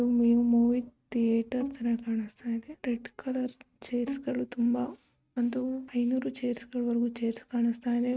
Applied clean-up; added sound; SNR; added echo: neural mask model RNNoise.